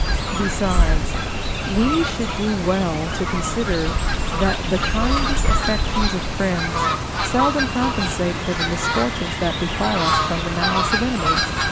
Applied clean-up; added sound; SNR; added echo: none; Fowl; -3 dB; none.